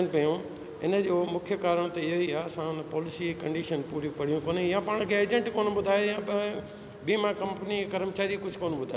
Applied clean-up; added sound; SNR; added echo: none; none; none; none.